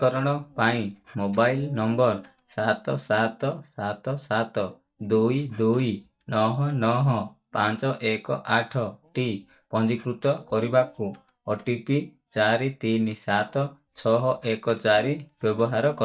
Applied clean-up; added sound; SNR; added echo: neural mask model DeepFilterNet 3.